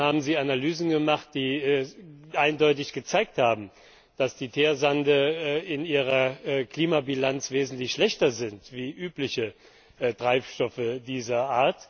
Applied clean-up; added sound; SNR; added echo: none; none; none; none.